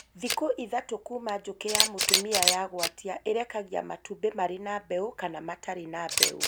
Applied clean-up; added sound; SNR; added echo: none; Camera; -1 dB; none.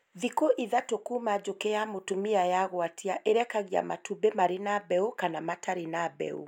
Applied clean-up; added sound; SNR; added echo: none; none; none; none.